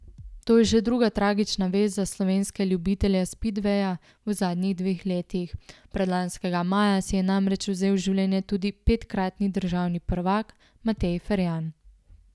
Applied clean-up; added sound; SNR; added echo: none; Bass drum; 19 dB; none.